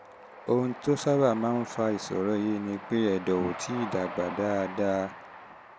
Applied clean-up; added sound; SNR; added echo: none; Train; 13 dB; none.